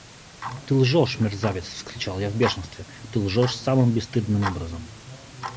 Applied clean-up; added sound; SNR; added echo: none; Tick-tock; 12 dB; none.